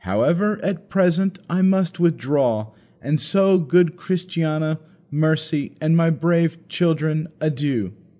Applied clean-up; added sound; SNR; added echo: none; none; none; none.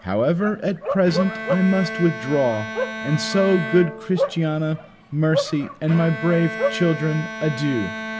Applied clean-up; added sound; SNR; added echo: none; Bowed string instrument + Bark; 7 dB; none.